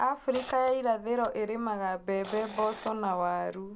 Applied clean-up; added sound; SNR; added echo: none; Camera; 18 dB; none.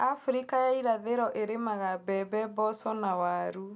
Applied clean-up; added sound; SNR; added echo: none; none; none; none.